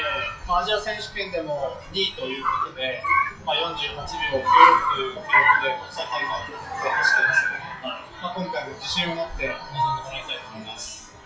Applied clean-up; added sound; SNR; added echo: classical method WPE with log-MMSE.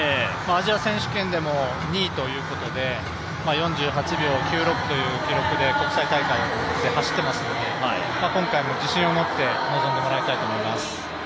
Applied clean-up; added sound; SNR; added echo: none; none; none; none.